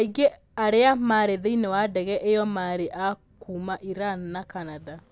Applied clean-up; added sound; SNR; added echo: none; none; none; none.